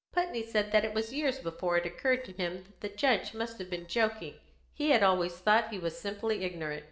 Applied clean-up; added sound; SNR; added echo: neural separator model SepFormer DNS4.